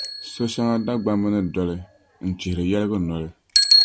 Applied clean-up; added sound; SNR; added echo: none; Bicycle; -1 dB; none.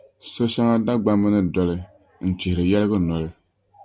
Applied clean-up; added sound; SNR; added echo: none; none; none; none.